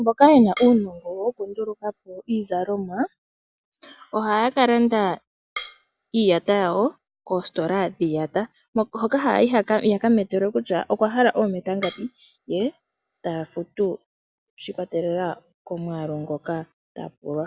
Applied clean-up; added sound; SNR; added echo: none; Drum kit; 15 dB; none.